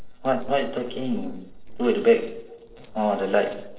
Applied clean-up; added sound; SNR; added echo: neural separator model SepFormer DNS4.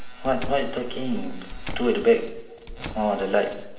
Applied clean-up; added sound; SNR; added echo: none; Squeak / Slam / Wood; 15 dB; reverberation time 2.0 s.